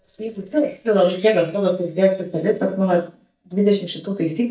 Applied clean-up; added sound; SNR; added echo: neural mask model DeepFilterNet 3.